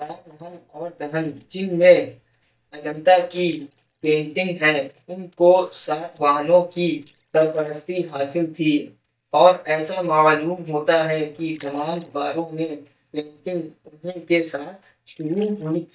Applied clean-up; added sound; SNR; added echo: neural mask model DeepFilterNet 3.